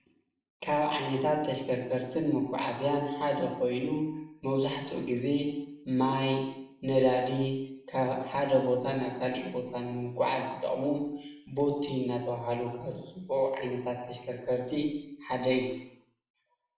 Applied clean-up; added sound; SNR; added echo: none; none; none; reverberation time 0.9 s.